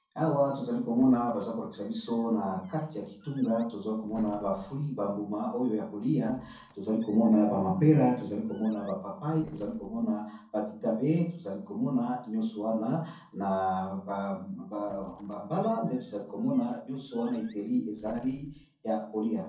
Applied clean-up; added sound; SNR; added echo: neural separator model SepFormer DNS4.